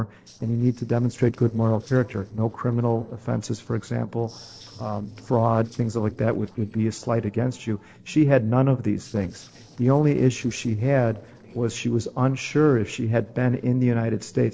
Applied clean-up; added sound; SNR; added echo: neural separator model SepFormer DNS4.